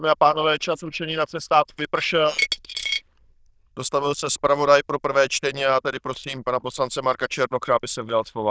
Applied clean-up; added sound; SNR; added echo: neural diffusion model UNIVERSE++.